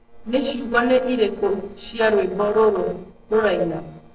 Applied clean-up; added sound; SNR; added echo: neural separator model SepFormer DNS4.